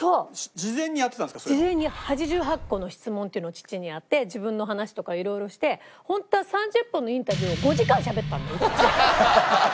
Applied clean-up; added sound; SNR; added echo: none; Bird; 14 dB; none.